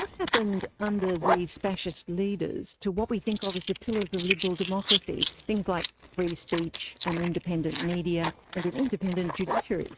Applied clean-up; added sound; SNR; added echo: neural mask model RNNoise.